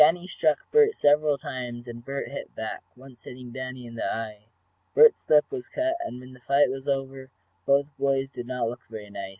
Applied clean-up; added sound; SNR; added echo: none; none; none; none.